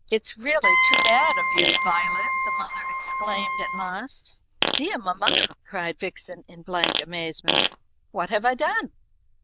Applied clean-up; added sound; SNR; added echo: neural diffusion model UNIVERSE++.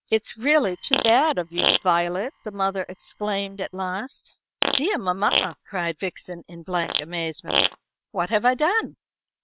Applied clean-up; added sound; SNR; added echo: neural separator model SepFormer WHAM!.